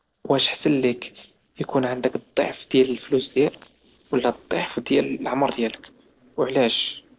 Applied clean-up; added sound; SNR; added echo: neural separator model SepFormer DNS4.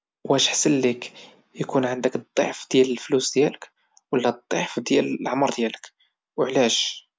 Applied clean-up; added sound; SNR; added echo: none; none; none; none.